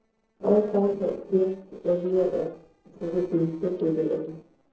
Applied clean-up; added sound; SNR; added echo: neural separator model SepFormer DNS4.